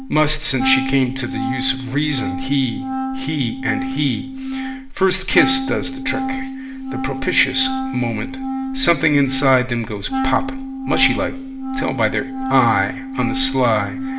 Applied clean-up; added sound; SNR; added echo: none; Wind instrument, woodwind instrument; 5 dB; reverberation time 0.6 s.